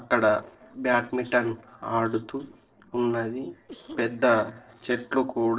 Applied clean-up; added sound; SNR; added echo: neural separator model SepFormer DNS4.